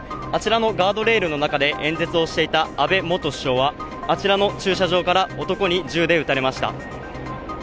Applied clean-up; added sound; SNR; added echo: none; none; none; none.